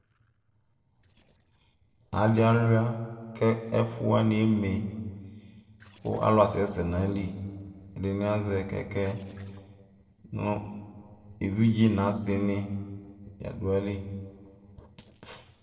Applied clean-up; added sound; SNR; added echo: neural separator model SepFormer DNS4.